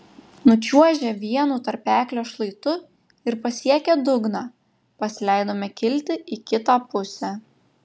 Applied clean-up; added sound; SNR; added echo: none; none; none; none.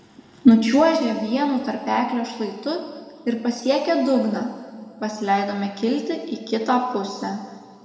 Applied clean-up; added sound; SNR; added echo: none; none; none; reverberation time 2.1 s.